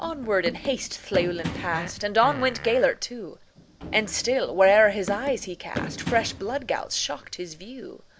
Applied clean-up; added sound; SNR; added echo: none; Run + Fart; 12 dB; none.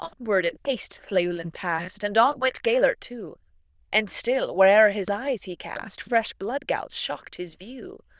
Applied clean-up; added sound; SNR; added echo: neural diffusion model UNIVERSE++.